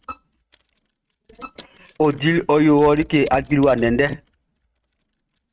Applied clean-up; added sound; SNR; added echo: neural mask model RNNoise.